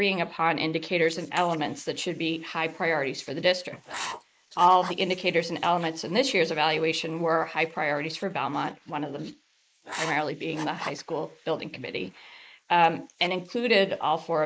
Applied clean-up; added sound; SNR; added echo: neural mask model Resemble Enhance denoiser.